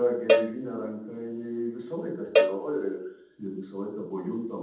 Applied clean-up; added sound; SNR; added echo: none; Cowbell; -2 dB; reverberation time 0.8 s.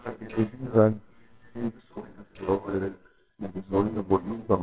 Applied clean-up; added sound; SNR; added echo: neural separator model SepFormer WHAMR!.